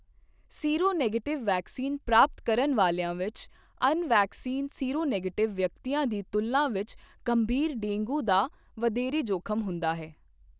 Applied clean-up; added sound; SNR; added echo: none; none; none; none.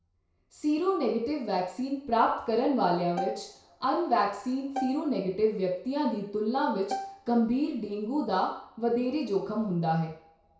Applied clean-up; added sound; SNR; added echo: none; Bowed string instrument; 10 dB; reverberation time 0.5 s.